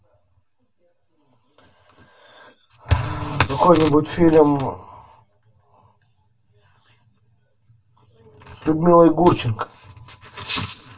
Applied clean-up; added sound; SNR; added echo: none; none; none; reverberation time 0.2 s.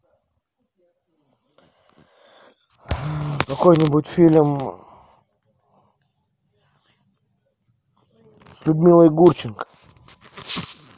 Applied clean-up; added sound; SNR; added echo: none; none; none; none.